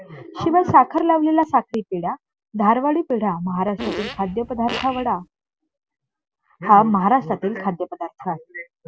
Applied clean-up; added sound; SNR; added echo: none; Fart; 10 dB; none.